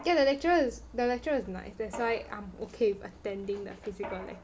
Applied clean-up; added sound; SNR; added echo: none; Mechanisms; 19 dB; none.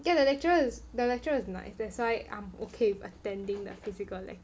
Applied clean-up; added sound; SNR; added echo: none; none; none; none.